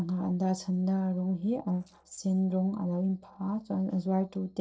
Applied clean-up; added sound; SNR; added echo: neural separator model SepFormer DNS4.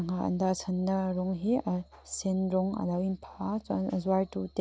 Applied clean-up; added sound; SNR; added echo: none; none; none; none.